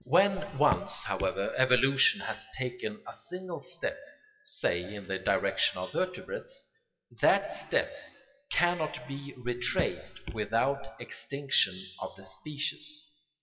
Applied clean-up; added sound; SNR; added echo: classical method WPE with log-MMSE.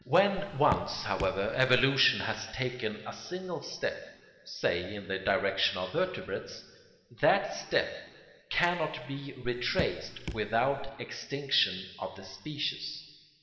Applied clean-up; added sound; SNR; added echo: none; Raindrop / Drip; 8 dB; reverberation time 1.7 s.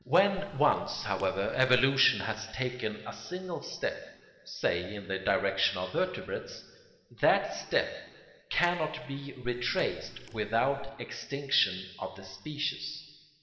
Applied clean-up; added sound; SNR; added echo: neural separator model SepFormer DNS4.